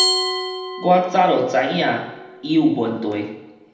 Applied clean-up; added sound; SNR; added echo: none; Glass; 7 dB; reverberation time 0.8 s.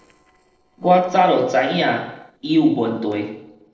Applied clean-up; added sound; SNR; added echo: neural separator model SepFormer DNS4.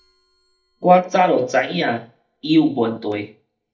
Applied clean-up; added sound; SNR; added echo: neural mask model DeepFilterNet 3.